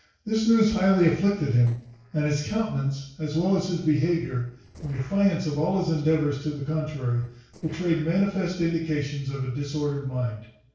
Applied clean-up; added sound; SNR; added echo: neural separator model SepFormer DNS4.